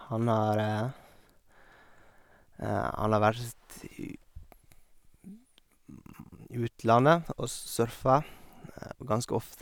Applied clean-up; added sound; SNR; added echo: none; none; none; none.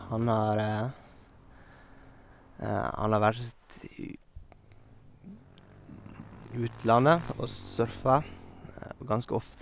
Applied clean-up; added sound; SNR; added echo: none; Motorcycle / Engine; 18 dB; none.